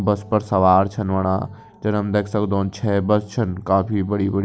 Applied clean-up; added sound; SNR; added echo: none; none; none; none.